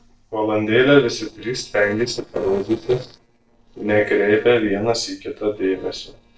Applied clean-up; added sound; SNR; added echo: neural separator model SepFormer DNS4.